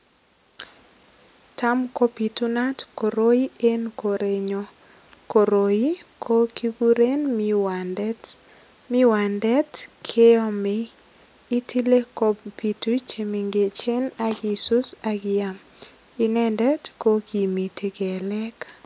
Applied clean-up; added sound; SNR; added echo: none; none; none; none.